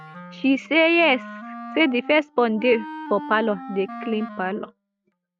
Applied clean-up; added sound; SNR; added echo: neural mask model RNNoise.